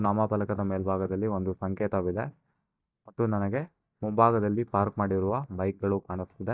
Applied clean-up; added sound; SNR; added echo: neural mask model DeepFilterNet 3.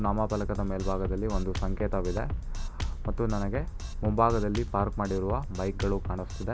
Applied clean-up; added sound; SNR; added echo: none; Drum kit; 8 dB; none.